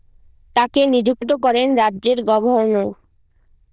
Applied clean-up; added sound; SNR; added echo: neural diffusion model UNIVERSE++.